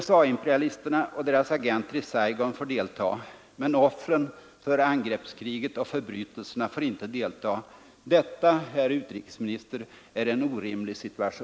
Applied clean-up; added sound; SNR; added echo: none; none; none; none.